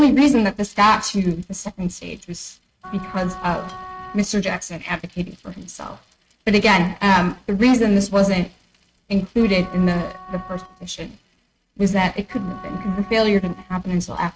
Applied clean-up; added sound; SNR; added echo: neural mask model RNNoise.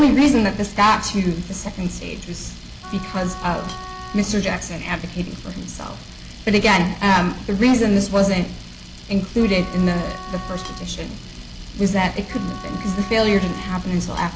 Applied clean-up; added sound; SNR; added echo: none; Wind instrument, woodwind instrument + Camera; 16 dB; none.